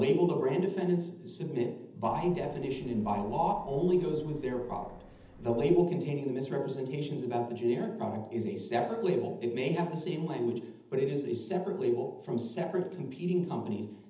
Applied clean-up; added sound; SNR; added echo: none; Subway, metro, underground; 19 dB; reverberation time 0.8 s.